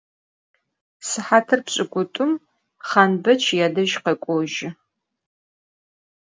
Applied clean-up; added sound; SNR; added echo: none; none; none; none.